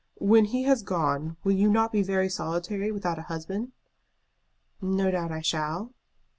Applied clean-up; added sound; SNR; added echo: none; none; none; none.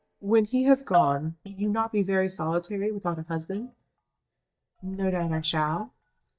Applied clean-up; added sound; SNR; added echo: neural mask model DeepFilterNet 3.